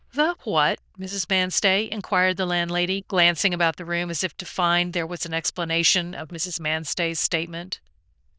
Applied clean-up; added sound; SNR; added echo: neural diffusion model UNIVERSE++.